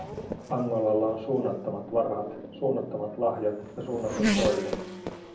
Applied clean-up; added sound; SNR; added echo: none; Race car, auto racing / Accelerating, revving, vroom; 5 dB; reverberation time 0.6 s.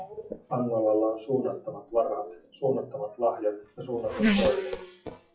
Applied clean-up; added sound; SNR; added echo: classical method WPE with log-MMSE.